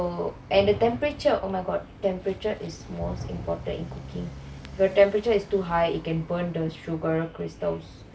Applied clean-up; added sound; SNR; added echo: none; Motorcycle; 19 dB; none.